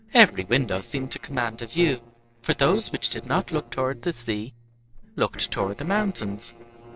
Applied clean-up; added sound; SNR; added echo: neural separator model SepFormer DNS4.